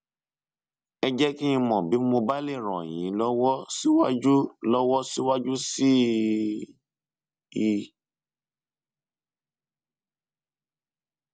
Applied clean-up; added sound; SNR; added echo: none; none; none; none.